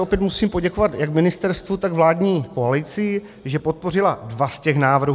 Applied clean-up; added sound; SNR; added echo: none; none; none; none.